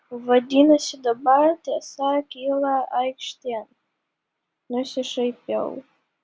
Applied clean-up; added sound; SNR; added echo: none; none; none; none.